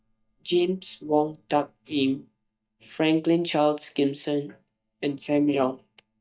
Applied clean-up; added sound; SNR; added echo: neural mask model DeepFilterNet 3.